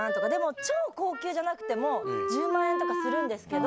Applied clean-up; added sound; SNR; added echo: none; Wind instrument, woodwind instrument; 1 dB; none.